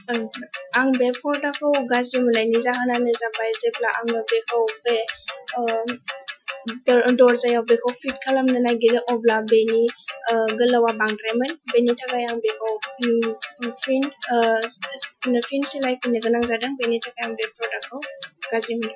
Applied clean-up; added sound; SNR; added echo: classical method Wiener filter.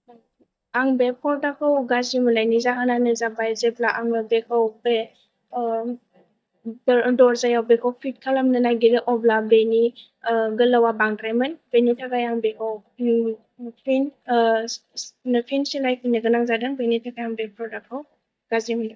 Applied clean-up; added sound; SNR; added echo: neural mask model DeepFilterNet 3.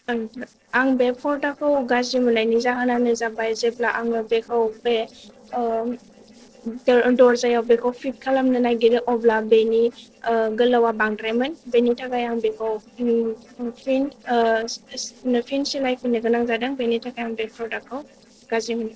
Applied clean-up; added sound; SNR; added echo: neural separator model SepFormer DNS4.